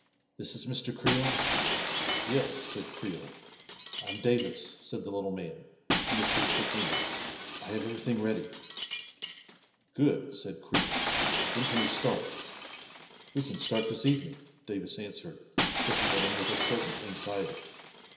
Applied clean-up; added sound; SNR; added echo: none; Shatter; -3 dB; reverberation time 0.9 s.